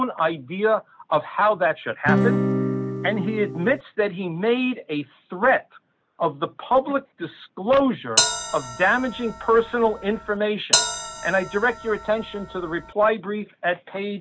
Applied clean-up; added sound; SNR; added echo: none; Bell + Acoustic guitar / Strum; 2 dB; none.